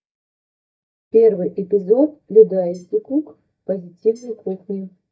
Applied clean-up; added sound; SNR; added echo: neural mask model DeepFilterNet 3.